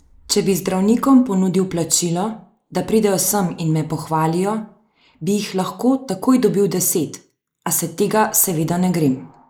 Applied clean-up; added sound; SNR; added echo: neural mask model Resemble Enhance denoiser.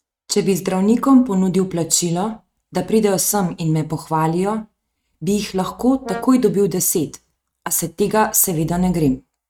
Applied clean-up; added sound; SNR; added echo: neural mask model RNNoise.